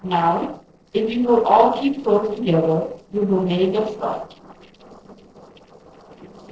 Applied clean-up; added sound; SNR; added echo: neural separator model SepFormer DNS4.